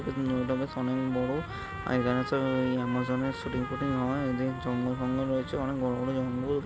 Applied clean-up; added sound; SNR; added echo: none; Trumpet; 12 dB; none.